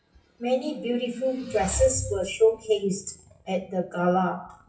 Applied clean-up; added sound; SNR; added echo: classical method WPE with log-MMSE.